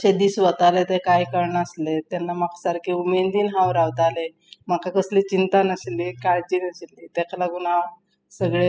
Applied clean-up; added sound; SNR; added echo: classical method spectral subtraction.